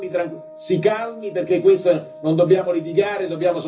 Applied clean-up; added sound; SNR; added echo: none; Wind instrument, woodwind instrument; 19 dB; reverberation time 0.4 s.